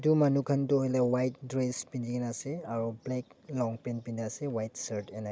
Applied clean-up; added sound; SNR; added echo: none; none; none; none.